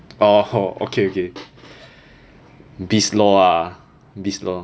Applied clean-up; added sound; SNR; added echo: none; none; none; none.